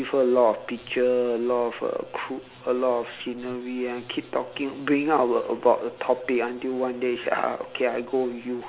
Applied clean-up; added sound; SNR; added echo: none; none; none; none.